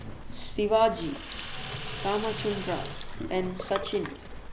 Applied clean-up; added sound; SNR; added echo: none; Livestock, farm animals, working animals + Sink (filling or washing); 6 dB; none.